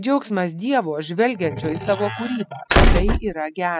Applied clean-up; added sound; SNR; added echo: classical method spectral subtraction.